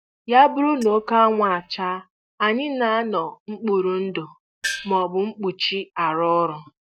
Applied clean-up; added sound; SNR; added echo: neural mask model DeepFilterNet 3.